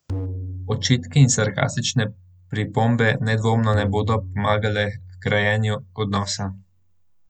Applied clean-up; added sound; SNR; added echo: none; Tabla; 12 dB; none.